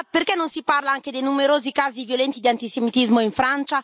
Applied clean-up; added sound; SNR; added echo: none; none; none; none.